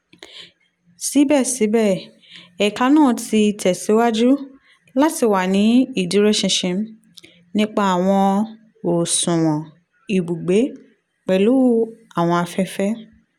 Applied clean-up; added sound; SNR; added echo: none; none; none; none.